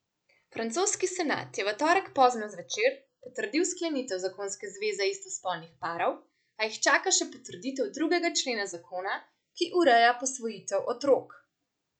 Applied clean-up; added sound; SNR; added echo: none; none; none; none.